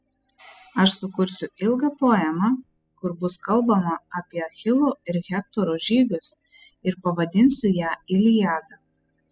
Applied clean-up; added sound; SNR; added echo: classical method spectral subtraction.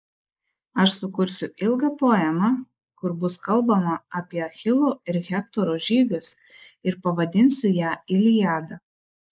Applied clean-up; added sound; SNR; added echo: neural mask model Resemble Enhance denoiser.